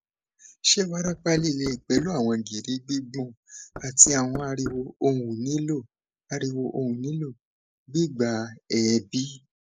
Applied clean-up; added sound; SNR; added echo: neural mask model Resemble Enhance denoiser.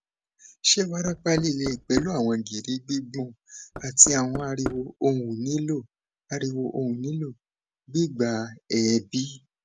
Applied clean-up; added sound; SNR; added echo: none; Knock; 10 dB; none.